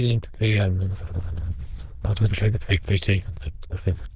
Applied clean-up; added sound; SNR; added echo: neural diffusion model UNIVERSE++.